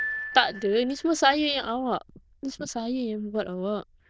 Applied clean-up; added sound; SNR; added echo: neural diffusion model UNIVERSE++.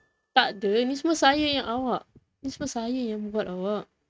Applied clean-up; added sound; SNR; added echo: neural mask model RNNoise.